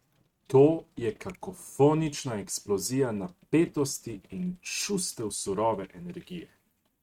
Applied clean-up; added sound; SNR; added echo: neural mask model RNNoise.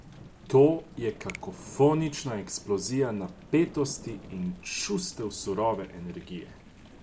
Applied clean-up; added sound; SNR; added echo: none; Finger snapping + Thunder / Rain; 18 dB; none.